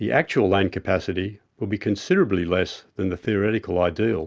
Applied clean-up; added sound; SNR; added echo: none; none; none; none.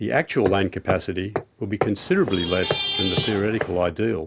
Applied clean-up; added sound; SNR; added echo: none; Traffic noise, roadway noise / Vehicle horn, car horn, honking + Hammer; 4 dB; none.